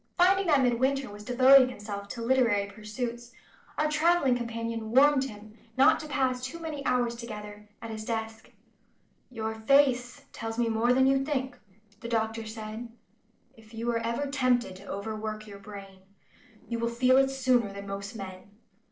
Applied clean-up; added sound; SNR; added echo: neural separator model SepFormer DNS4.